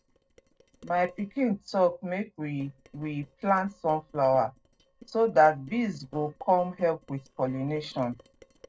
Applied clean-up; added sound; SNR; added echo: neural separator model SepFormer DNS4.